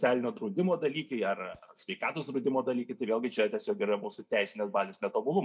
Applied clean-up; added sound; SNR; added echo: neural mask model DeepFilterNet 3.